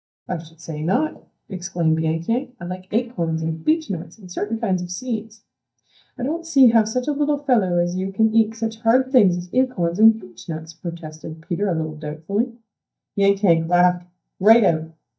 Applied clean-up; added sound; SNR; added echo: neural mask model DeepFilterNet 3.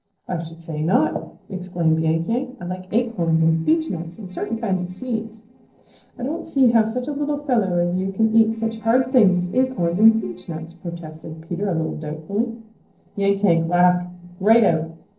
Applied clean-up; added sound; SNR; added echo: neural separator model SepFormer DNS4.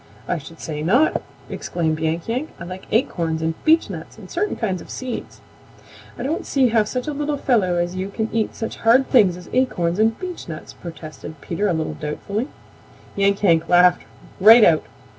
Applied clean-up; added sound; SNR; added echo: none; none; none; none.